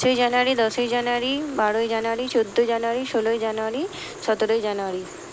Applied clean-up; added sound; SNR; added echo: none; Fill (with liquid) / Water tap, faucet; 19 dB; none.